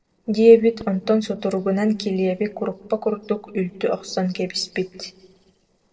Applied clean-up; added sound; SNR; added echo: neural separator model SepFormer DNS4.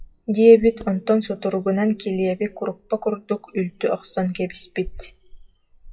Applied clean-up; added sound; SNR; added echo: classical method WPE with log-MMSE.